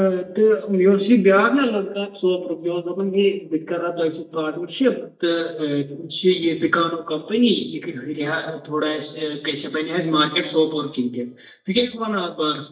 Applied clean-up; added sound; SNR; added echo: neural mask model DeepFilterNet 3.